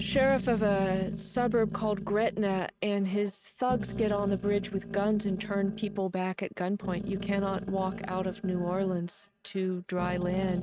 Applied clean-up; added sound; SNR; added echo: neural mask model RNNoise.